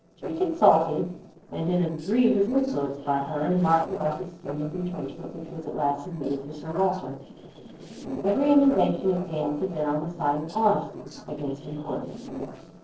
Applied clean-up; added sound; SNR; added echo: neural separator model SepFormer DNS4.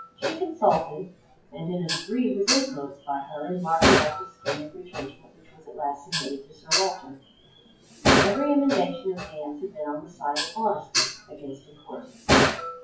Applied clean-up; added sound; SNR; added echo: classical method WPE with log-MMSE.